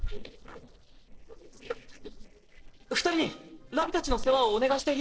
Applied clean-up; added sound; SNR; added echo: neural separator model SepFormer DNS4.